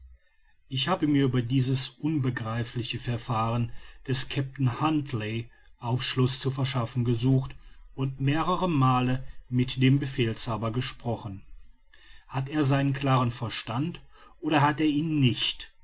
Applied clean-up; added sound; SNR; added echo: none; none; none; none.